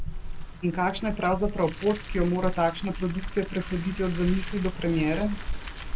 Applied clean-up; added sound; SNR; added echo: none; Car; 5 dB; none.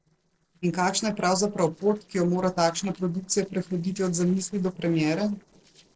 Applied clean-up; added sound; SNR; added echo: neural separator model SepFormer DNS4.